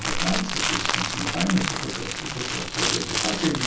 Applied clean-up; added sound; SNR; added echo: none; Crumpling, crinkling; -2 dB; reverberation time 0.2 s.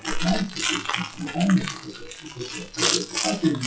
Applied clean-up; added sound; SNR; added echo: classical method WPE with log-MMSE.